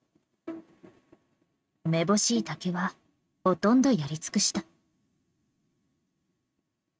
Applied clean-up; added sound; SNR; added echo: neural mask model RNNoise.